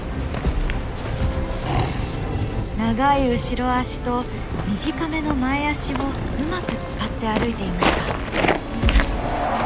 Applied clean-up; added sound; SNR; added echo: none; Walk, footsteps; 8 dB; none.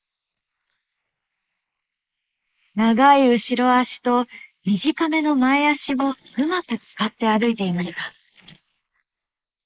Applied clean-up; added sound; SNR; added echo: neural mask model Resemble Enhance denoiser.